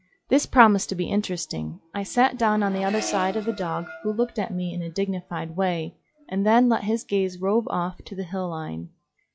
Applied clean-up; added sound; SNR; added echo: classical method log-MMSE.